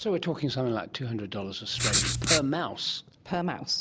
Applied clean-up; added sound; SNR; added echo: none; Writing; -4 dB; none.